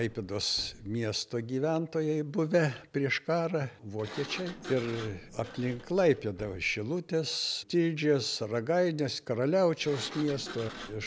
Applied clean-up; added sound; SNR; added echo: none; Sliding door; 18 dB; none.